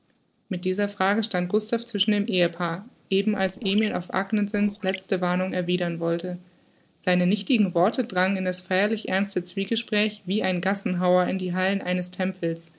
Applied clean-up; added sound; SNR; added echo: neural separator model SepFormer DNS4.